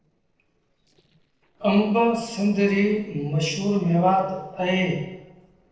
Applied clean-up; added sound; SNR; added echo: neural separator model SepFormer DNS4.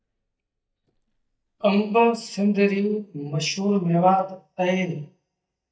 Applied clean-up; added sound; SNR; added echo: neural mask model DeepFilterNet 3.